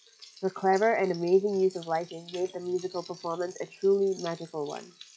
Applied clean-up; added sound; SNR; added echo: classical method log-MMSE.